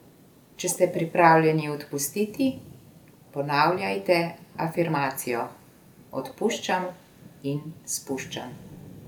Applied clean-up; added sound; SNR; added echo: none; Bird + Thunder / Rain; 19 dB; none.